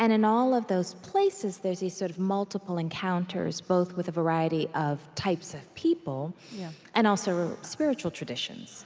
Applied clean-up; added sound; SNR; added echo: none; none; none; none.